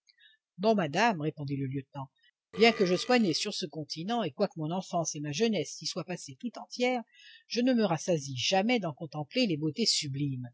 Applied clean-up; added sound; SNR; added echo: none; Burping, eructation; 16 dB; none.